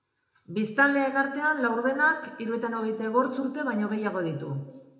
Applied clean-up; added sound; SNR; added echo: none; none; none; reverberation time 0.7 s.